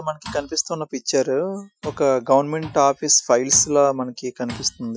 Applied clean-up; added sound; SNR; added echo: classical method Wiener filter.